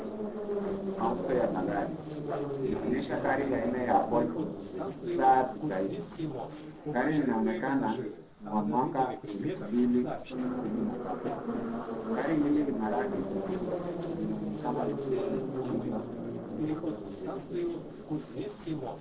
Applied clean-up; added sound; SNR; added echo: neural separator model SepFormer DNS4.